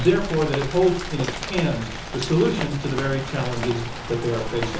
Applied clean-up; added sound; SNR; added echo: none; Rain; 7 dB; reverberation time 0.7 s.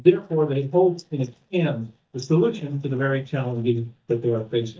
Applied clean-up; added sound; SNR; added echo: neural mask model DeepFilterNet 3.